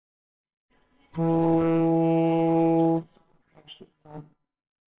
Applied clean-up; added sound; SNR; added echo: neural separator model SepFormer WHAMR!.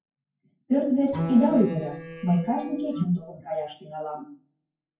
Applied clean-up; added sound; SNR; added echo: classical method WPE with log-MMSE.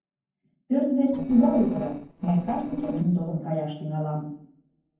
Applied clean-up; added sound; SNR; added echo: neural separator model SepFormer DNS4.